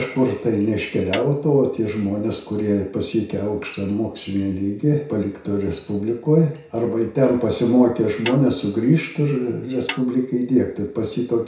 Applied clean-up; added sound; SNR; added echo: none; Snare drum; 13 dB; reverberation time 0.6 s.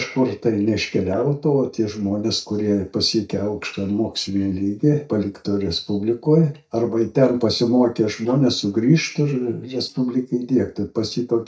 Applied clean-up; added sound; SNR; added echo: neural mask model DeepFilterNet 3.